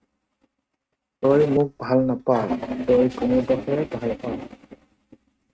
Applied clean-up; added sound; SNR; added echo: neural mask model RNNoise.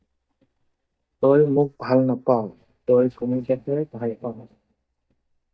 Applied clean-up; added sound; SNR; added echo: neural mask model DeepFilterNet 3.